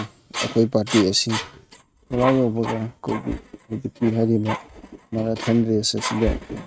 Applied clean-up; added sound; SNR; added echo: neural mask model RNNoise.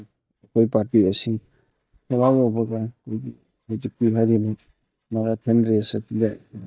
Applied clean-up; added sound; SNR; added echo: neural mask model DeepFilterNet 3.